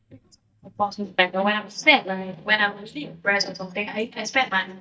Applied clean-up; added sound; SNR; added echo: neural mask model DeepFilterNet 3.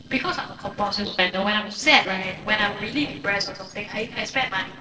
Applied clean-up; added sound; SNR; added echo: neural separator model SepFormer DNS4.